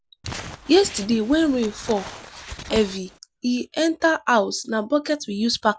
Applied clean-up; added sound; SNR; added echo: none; Crumpling, crinkling; 14 dB; none.